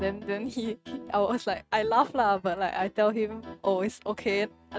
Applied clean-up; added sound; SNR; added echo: neural mask model RNNoise.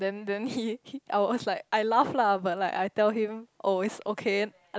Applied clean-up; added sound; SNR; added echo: none; none; none; none.